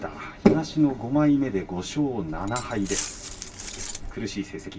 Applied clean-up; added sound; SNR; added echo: none; Glass; 10 dB; reverberation time 0.2 s.